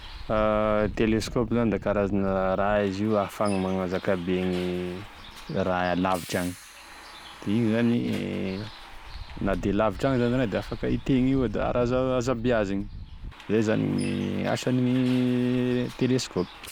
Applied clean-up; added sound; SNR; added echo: none; Bus; 14 dB; none.